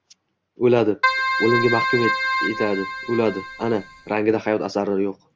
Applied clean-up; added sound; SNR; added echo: none; Keyboard (musical); 2 dB; none.